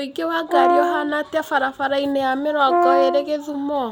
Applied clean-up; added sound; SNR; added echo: none; Brass instrument; -1 dB; none.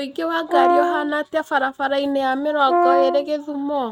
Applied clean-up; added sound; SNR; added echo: neural mask model RNNoise.